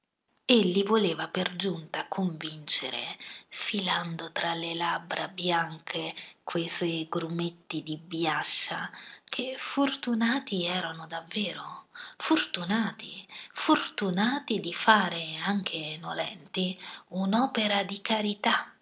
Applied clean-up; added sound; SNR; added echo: none; none; none; none.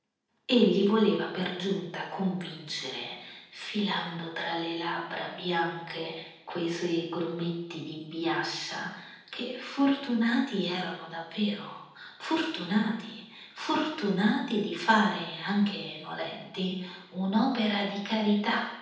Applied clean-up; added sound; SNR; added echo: none; none; none; reverberation time 0.8 s.